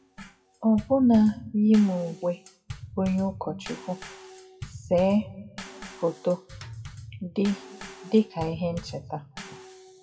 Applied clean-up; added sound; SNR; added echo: classical method WPE with log-MMSE.